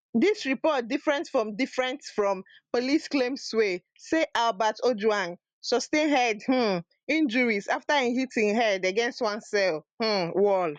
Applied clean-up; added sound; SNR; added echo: none; none; none; none.